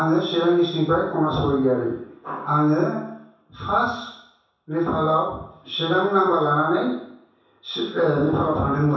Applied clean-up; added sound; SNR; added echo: none; none; none; reverberation time 0.7 s.